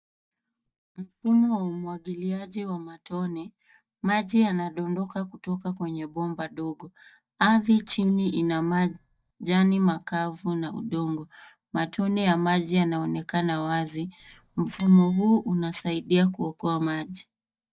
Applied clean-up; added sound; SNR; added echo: neural mask model DeepFilterNet 3.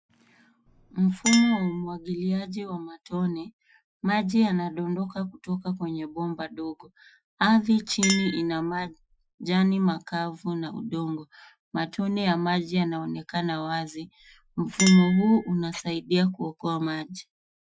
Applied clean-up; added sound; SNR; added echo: classical method Wiener filter.